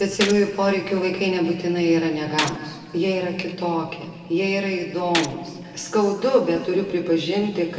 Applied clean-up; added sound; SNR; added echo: none; Gunshot, gunfire; 12 dB; reverberation time 2.2 s.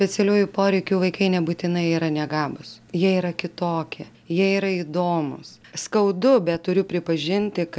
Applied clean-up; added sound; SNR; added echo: none; none; none; none.